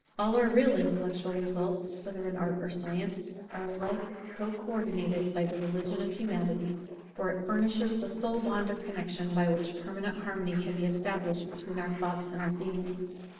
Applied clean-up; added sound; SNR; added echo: neural separator model SepFormer DNS4.